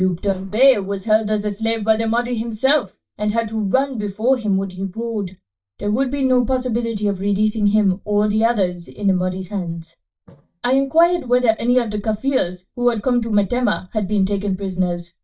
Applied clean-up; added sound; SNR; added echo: neural mask model DeepFilterNet 3.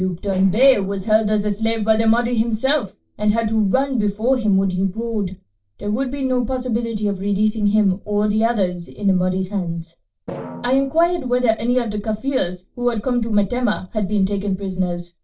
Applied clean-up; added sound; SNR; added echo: neural separator model SepFormer DNS4.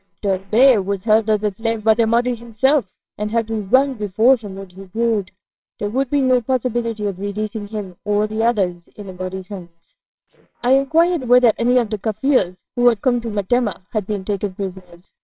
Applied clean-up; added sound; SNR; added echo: neural separator model SepFormer WHAMR!.